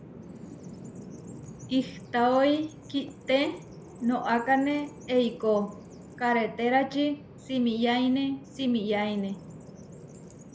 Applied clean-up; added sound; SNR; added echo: none; Bird vocalization, bird call, bird song; 17 dB; none.